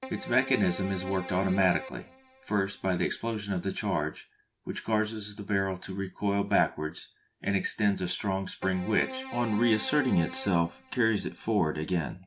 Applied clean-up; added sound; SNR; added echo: none; Keyboard (musical); 13 dB; none.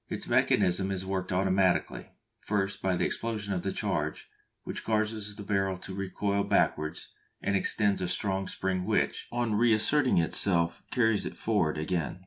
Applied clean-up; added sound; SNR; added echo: none; none; none; none.